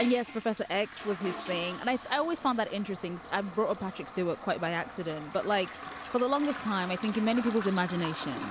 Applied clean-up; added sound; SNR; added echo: none; Toilet flush; 11 dB; none.